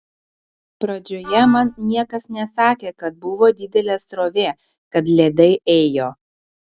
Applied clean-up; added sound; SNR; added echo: none; Wind instrument, woodwind instrument; 14 dB; none.